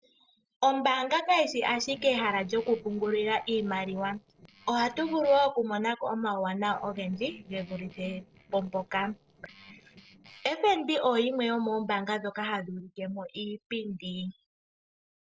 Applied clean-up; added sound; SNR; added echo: neural separator model SepFormer DNS4.